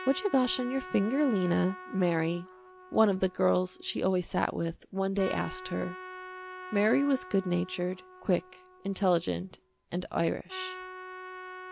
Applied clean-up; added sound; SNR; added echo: none; Trumpet; 15 dB; none.